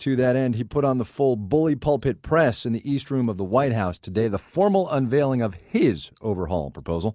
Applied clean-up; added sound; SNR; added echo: neural mask model Resemble Enhance denoiser.